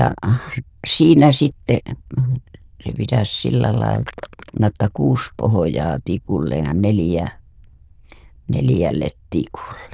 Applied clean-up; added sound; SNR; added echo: neural diffusion model UNIVERSE++.